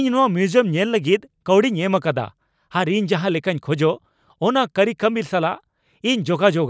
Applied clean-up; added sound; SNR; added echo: none; none; none; none.